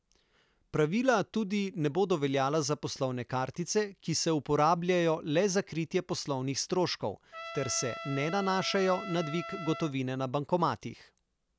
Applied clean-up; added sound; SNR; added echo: none; Trumpet; 11 dB; none.